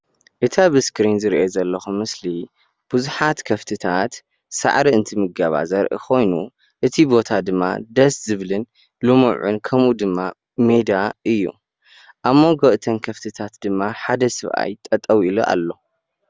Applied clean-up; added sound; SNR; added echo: none; none; none; none.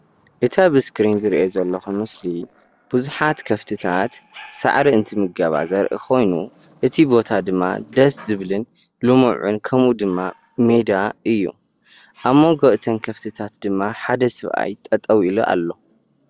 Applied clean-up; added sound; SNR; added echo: neural separator model SepFormer DNS4.